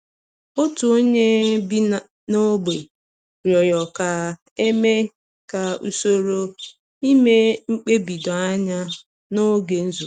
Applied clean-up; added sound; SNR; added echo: none; none; none; none.